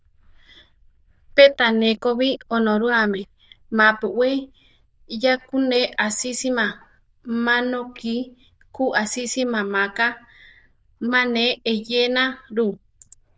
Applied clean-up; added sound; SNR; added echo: neural diffusion model UNIVERSE++.